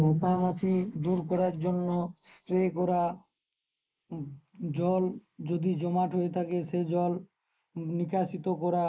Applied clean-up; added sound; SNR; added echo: neural mask model Resemble Enhance denoiser.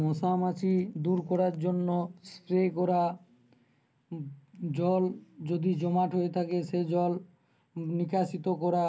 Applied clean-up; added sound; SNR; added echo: none; none; none; none.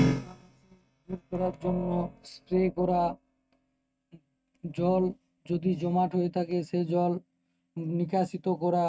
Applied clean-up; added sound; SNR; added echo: neural mask model RNNoise.